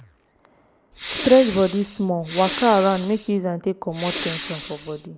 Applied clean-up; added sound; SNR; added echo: none; Respiratory sounds; 11 dB; none.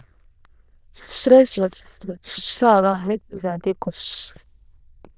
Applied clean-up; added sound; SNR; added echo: neural diffusion model UNIVERSE++.